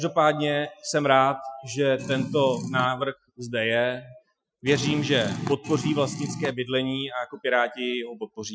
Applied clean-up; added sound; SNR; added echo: classical method Wiener filter.